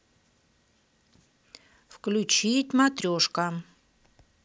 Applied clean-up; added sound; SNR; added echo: none; none; none; none.